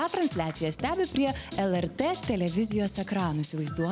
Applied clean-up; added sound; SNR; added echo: none; none; none; none.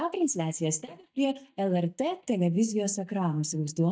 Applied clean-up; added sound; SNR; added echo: neural mask model DeepFilterNet 3.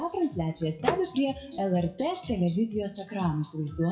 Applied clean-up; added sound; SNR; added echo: classical method WPE with log-MMSE.